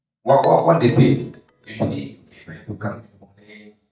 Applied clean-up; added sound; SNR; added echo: neural mask model DeepFilterNet 3.